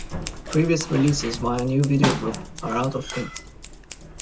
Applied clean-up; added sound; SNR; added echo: none; Scissors; 7 dB; none.